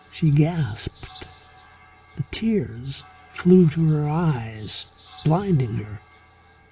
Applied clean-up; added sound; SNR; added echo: none; Bird; 15 dB; none.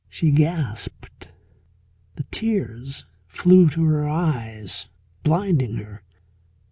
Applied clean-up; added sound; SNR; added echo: none; none; none; none.